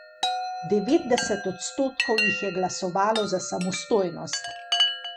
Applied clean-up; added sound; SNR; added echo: none; Chime; 3 dB; none.